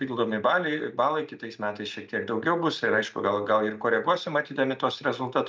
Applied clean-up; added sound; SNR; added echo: none; none; none; none.